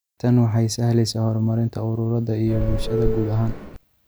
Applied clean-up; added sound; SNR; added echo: none; Subway, metro, underground / Doorbell; 3 dB; none.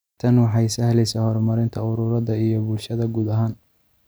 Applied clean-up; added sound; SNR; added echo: none; none; none; none.